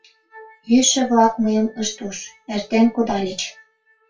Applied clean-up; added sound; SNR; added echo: classical method WPE with log-MMSE.